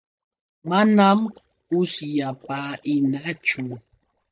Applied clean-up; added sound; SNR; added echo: neural mask model DeepFilterNet 3.